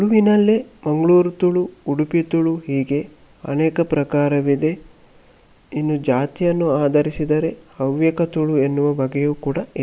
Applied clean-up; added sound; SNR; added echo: none; none; none; none.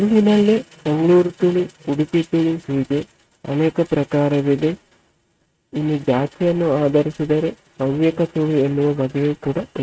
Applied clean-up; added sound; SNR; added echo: neural mask model RNNoise.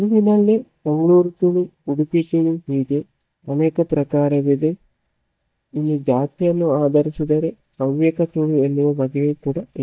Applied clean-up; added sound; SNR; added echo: neural mask model DeepFilterNet 3.